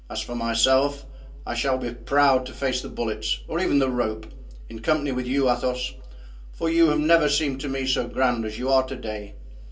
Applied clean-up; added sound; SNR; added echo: none; none; none; reverberation time 0.2 s.